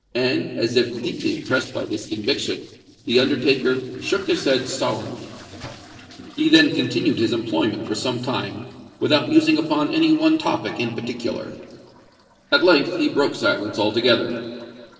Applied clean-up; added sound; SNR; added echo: neural separator model SepFormer DNS4.